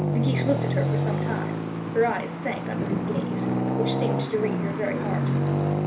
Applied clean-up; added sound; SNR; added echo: none; Traffic noise, roadway noise; -5 dB; reverberation time 0.3 s.